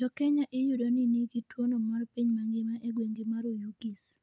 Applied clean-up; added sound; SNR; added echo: none; none; none; none.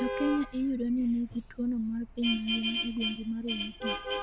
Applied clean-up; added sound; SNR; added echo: none; Vehicle horn, car horn, honking; 5 dB; none.